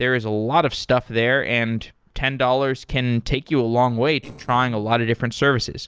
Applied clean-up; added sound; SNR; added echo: neural separator model SepFormer DNS4.